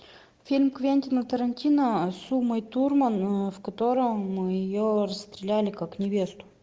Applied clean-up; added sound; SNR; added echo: none; none; none; none.